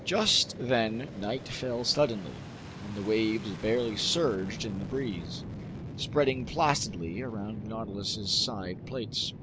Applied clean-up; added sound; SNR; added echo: none; Fixed-wing aircraft, airplane; 10 dB; none.